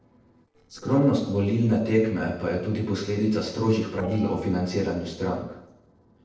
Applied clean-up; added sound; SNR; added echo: neural separator model SepFormer DNS4.